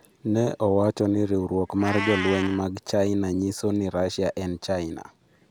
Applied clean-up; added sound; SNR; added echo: none; Meow; 14 dB; none.